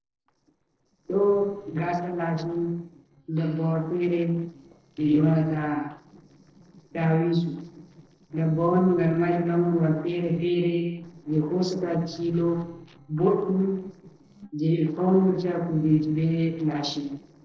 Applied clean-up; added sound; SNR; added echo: neural separator model SepFormer DNS4.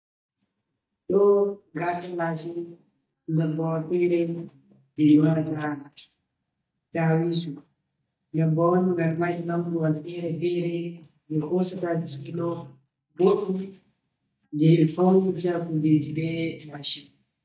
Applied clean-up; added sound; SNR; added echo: neural mask model DeepFilterNet 3.